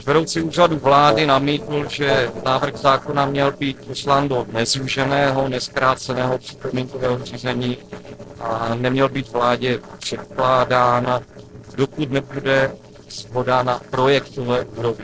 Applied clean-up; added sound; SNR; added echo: neural separator model SepFormer DNS4.